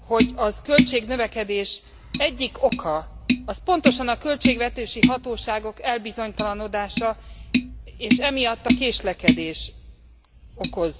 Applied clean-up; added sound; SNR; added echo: none; Tap; 0 dB; none.